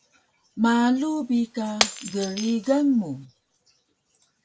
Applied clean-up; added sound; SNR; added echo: none; Shatter; 8 dB; none.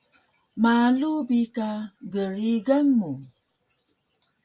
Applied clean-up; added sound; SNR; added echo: none; none; none; none.